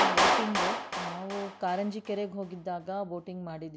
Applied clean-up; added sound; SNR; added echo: none; Clapping; -3 dB; none.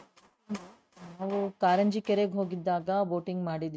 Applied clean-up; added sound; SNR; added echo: neural mask model RNNoise.